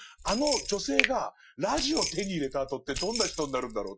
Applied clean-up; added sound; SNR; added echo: classical method Wiener filter.